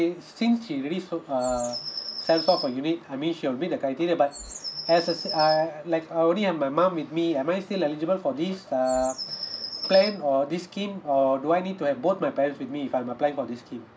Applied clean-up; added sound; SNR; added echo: none; Bird vocalization, bird call, bird song; 11 dB; none.